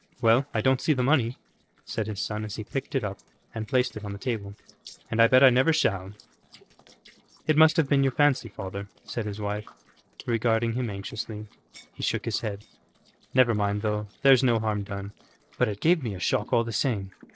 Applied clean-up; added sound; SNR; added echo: neural separator model SepFormer DNS4.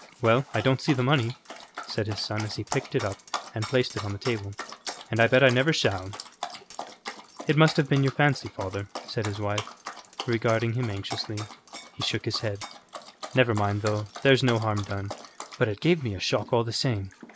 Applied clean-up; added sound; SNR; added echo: none; Dog; 14 dB; none.